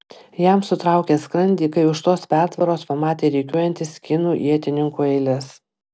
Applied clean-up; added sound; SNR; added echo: none; none; none; none.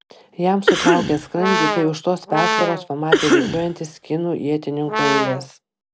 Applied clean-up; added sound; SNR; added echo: none; Cough + Brass instrument; -1 dB; none.